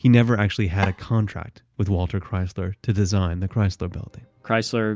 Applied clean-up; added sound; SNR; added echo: none; Tap / Wood; 9 dB; none.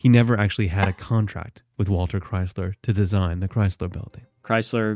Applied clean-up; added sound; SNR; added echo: neural mask model RNNoise.